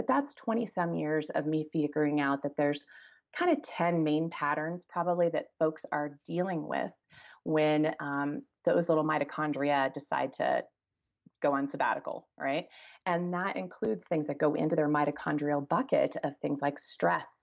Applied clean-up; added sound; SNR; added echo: none; none; none; none.